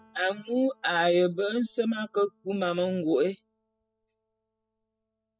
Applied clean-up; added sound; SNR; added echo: classical method spectral subtraction.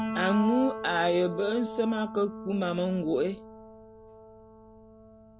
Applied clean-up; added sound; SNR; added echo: none; Piano; 9 dB; none.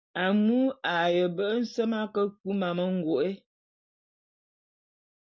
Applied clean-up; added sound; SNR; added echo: none; none; none; none.